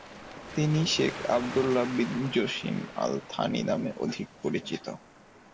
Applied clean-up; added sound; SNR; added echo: none; Waves, surf; 13 dB; reverberation time 1.4 s.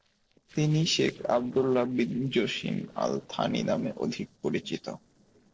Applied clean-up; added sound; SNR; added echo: neural separator model SepFormer DNS4.